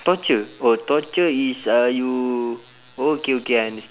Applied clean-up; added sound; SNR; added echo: none; none; none; none.